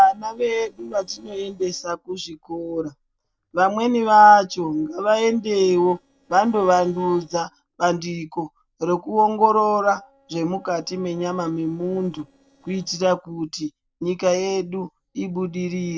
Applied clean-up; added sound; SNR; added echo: neural separator model SepFormer DNS4.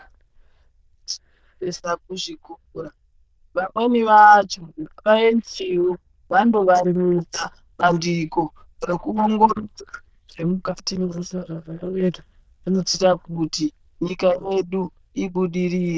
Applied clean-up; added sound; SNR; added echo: neural diffusion model UNIVERSE++.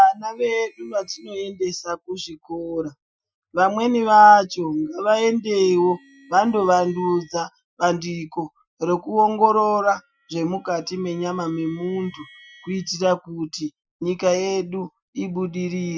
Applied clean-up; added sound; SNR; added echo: classical method Wiener filter.